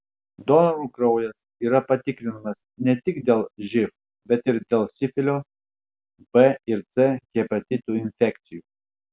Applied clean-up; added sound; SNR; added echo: none; none; none; none.